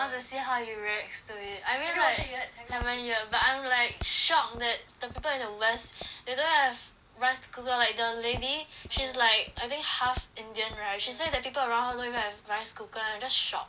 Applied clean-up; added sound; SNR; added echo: none; Walk, footsteps; 17 dB; none.